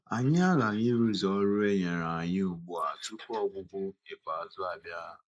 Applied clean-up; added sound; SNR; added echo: neural mask model Resemble Enhance denoiser.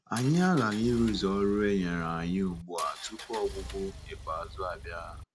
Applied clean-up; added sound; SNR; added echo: none; Engine; 13 dB; none.